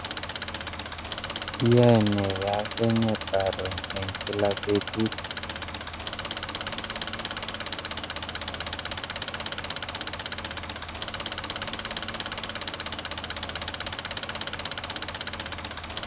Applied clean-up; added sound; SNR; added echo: none; Engine; 2 dB; none.